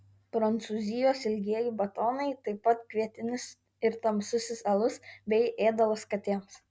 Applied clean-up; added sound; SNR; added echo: none; none; none; none.